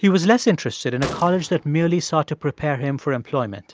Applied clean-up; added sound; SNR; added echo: none; Gunshot, gunfire; 17 dB; none.